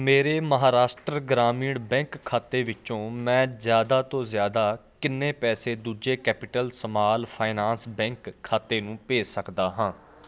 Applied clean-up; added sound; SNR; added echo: none; none; none; none.